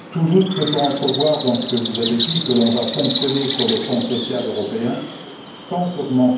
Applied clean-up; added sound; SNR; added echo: none; Bird; 6 dB; reverberation time 0.9 s.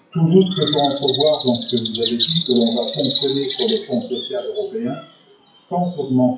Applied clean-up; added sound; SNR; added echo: classical method WPE with log-MMSE.